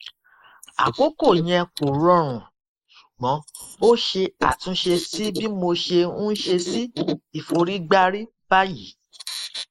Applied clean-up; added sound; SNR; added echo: neural mask model Resemble Enhance denoiser.